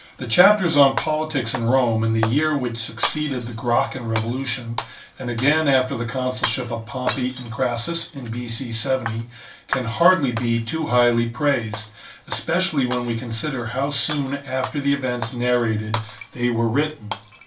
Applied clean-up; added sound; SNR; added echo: none; Shatter; 11 dB; reverberation time 0.3 s.